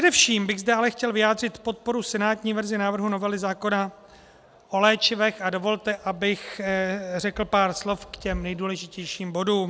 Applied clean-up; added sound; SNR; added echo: none; none; none; none.